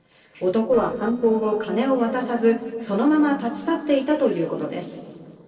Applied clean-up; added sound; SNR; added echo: neural separator model SepFormer DNS4.